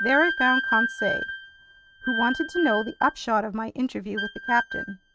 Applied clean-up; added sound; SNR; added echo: neural mask model RNNoise.